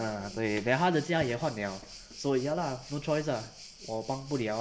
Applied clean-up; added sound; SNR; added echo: none; Waves, surf; 18 dB; none.